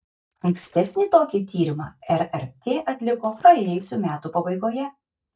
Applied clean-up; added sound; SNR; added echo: neural mask model DeepFilterNet 3.